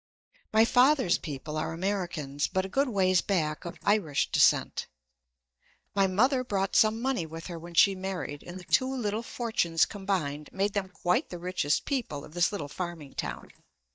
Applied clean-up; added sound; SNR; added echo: neural mask model DeepFilterNet 3.